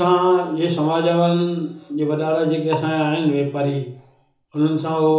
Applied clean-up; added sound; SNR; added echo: none; Bowed string instrument; 18 dB; reverberation time 0.6 s.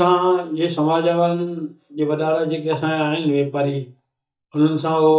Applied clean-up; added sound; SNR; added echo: neural mask model DeepFilterNet 3.